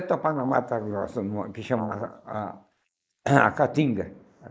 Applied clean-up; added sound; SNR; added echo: neural mask model Resemble Enhance denoiser.